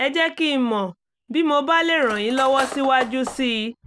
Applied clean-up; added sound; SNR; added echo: none; Cutlery, silverware; 13 dB; none.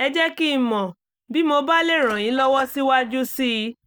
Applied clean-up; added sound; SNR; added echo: neural mask model DeepFilterNet 3.